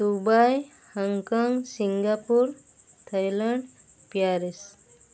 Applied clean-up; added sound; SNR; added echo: none; none; none; none.